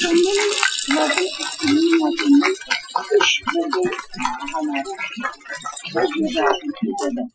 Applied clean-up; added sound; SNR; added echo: classical method Wiener filter.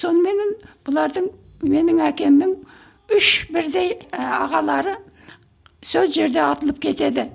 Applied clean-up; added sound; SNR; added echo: none; none; none; none.